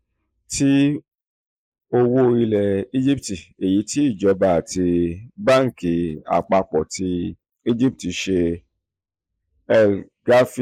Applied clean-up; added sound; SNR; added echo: neural mask model Resemble Enhance denoiser.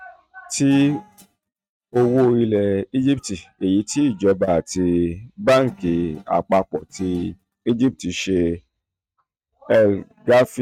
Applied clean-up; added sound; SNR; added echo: neural mask model RNNoise.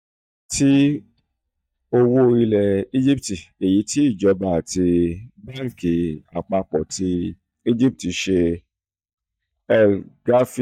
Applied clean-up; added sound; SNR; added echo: neural mask model DeepFilterNet 3.